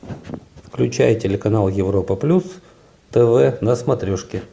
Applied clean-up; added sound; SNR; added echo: none; none; none; none.